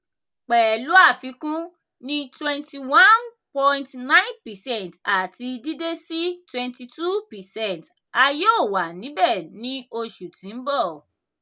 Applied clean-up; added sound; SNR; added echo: none; none; none; none.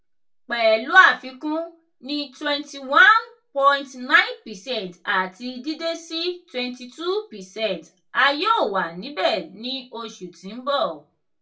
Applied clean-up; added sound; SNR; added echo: none; none; none; reverberation time 0.2 s.